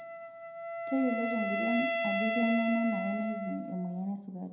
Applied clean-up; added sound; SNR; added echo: none; Wind instrument, woodwind instrument; 1 dB; reverberation time 0.8 s.